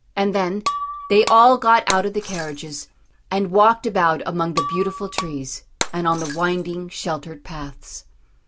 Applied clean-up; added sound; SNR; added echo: none; Shatter; 11 dB; none.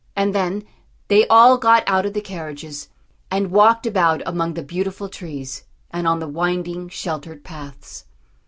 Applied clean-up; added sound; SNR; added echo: none; none; none; none.